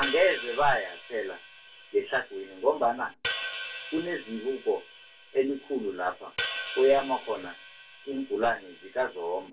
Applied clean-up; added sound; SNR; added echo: none; Hi-hat; 10 dB; reverberation time 0.2 s.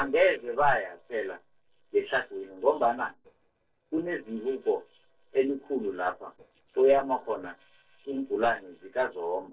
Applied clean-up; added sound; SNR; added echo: neural separator model SepFormer DNS4.